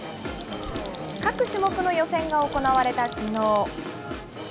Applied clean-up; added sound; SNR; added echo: none; Domestic sounds, home sounds; 16 dB; none.